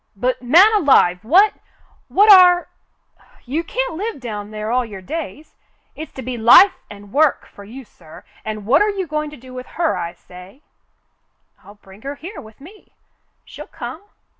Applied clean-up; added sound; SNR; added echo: none; none; none; none.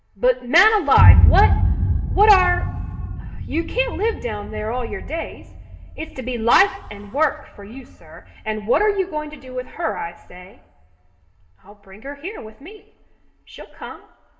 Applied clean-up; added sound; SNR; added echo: none; Boom; 0 dB; reverberation time 2.2 s.